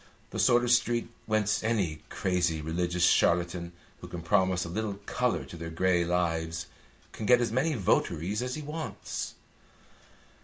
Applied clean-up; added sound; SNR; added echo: none; none; none; none.